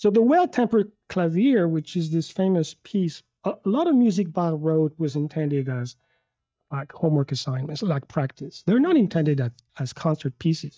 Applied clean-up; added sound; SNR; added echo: neural mask model DeepFilterNet 3.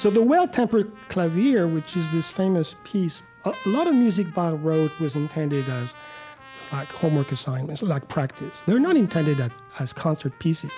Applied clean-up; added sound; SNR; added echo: none; Trumpet; 20 dB; none.